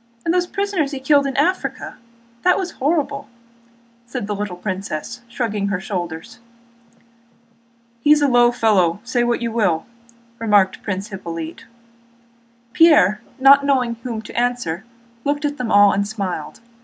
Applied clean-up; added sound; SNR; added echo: none; none; none; none.